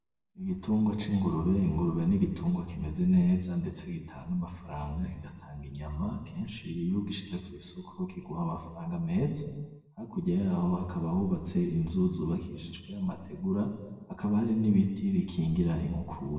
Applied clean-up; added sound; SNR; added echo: none; none; none; reverberation time 1.1 s.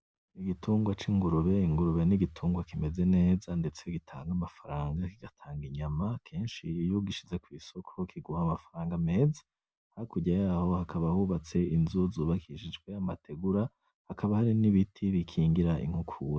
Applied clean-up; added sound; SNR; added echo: none; none; none; none.